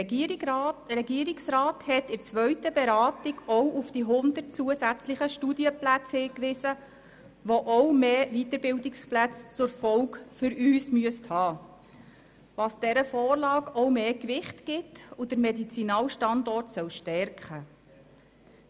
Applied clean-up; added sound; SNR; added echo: none; none; none; none.